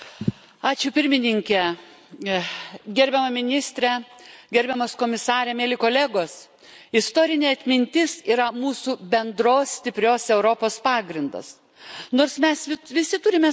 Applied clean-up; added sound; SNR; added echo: none; none; none; none.